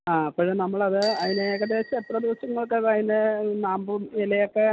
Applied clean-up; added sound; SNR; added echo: none; Bicycle bell; 17 dB; none.